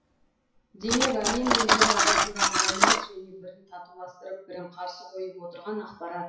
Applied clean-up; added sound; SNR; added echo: classical method WPE with log-MMSE.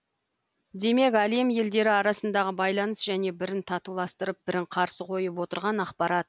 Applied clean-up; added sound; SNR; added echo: none; none; none; none.